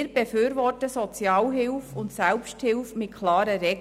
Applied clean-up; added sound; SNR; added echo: none; none; none; none.